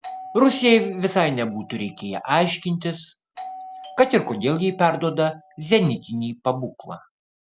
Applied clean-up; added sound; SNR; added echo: none; Doorbell; 19 dB; none.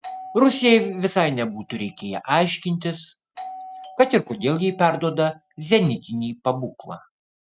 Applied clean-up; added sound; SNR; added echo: neural mask model RNNoise.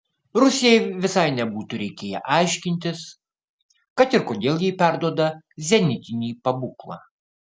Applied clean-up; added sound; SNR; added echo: none; none; none; none.